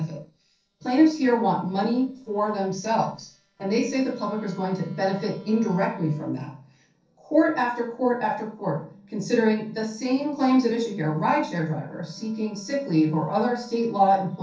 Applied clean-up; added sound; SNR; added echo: neural separator model SepFormer DNS4.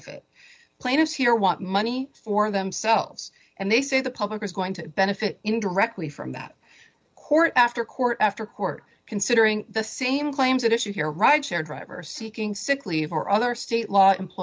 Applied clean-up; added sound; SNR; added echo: none; none; none; none.